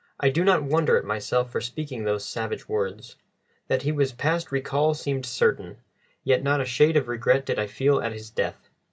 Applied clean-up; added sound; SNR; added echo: none; none; none; none.